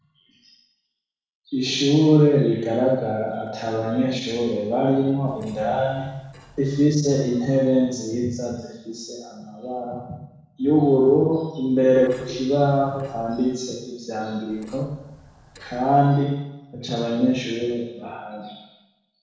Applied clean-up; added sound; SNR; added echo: neural separator model SepFormer DNS4.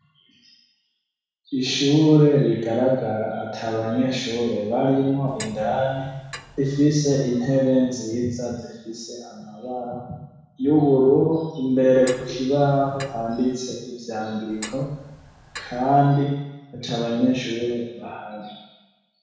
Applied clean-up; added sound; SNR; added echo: none; Clock; 18 dB; reverberation time 1.1 s.